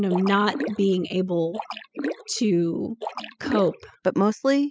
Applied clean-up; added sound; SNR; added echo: classical method spectral subtraction.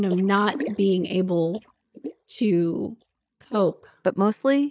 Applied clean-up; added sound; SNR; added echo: neural mask model DeepFilterNet 3.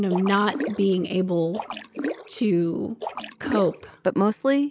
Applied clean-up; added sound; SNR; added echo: none; Splash, splatter; 10 dB; none.